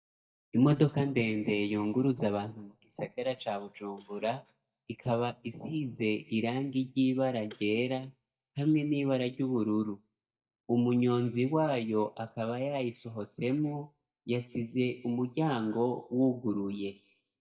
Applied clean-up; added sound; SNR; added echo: neural mask model DeepFilterNet 3.